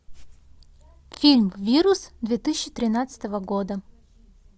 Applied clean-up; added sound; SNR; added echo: none; none; none; none.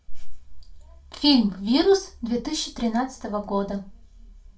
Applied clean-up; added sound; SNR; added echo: none; none; none; reverberation time 0.2 s.